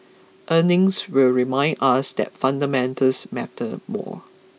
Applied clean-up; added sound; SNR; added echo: none; none; none; none.